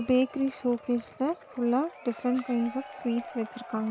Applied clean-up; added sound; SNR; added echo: none; Applause / Crowd / Cheering; 17 dB; none.